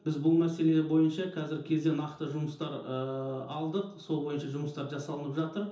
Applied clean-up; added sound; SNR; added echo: none; none; none; reverberation time 0.6 s.